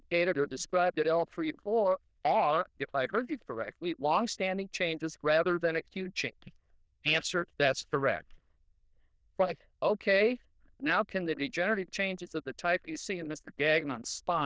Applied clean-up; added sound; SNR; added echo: neural diffusion model UNIVERSE++.